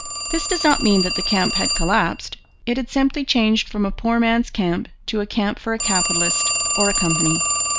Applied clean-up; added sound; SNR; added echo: none; Telephone; 3 dB; none.